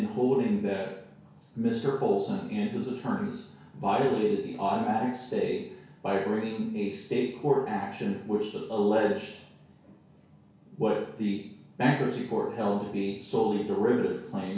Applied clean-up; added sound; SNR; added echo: none; none; none; reverberation time 0.6 s.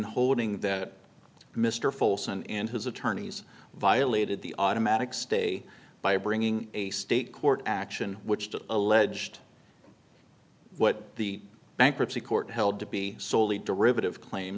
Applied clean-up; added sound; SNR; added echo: none; none; none; none.